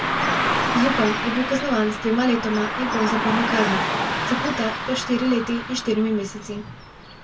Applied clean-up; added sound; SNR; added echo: none; Car passing by / Traffic noise, roadway noise; 2 dB; reverberation time 0.1 s.